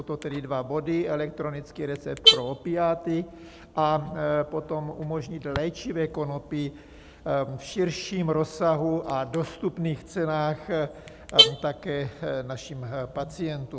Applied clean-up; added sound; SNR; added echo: none; Alarm / Car; 3 dB; none.